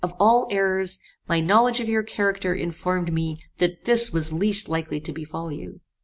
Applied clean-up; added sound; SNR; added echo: none; none; none; none.